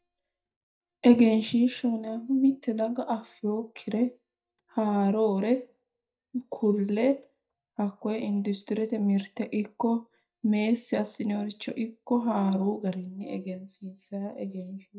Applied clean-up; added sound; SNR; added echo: neural mask model DeepFilterNet 3.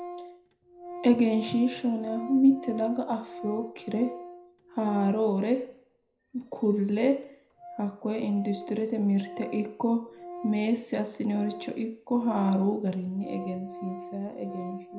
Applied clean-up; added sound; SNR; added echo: none; Organ; 14 dB; reverberation time 0.5 s.